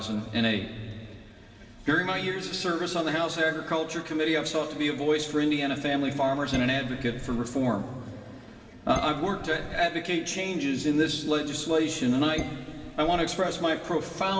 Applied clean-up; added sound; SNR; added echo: none; Dishes, pots, and pans; 11 dB; reverberation time 2.3 s.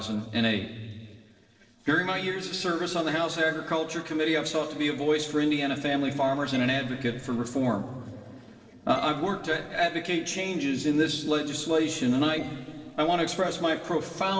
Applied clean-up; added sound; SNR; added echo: neural separator model SepFormer DNS4.